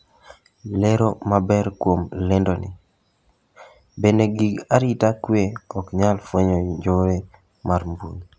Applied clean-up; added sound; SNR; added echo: none; none; none; none.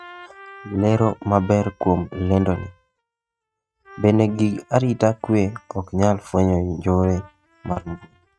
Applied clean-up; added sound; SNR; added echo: neural mask model RNNoise.